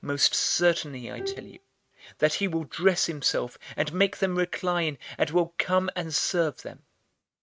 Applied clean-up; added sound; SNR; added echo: neural mask model RNNoise.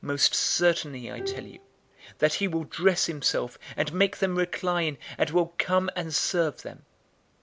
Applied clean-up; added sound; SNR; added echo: none; Bowed string instrument; 15 dB; none.